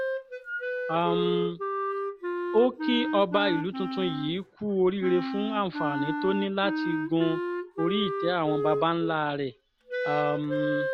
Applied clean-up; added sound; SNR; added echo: none; Wind instrument, woodwind instrument; 3 dB; none.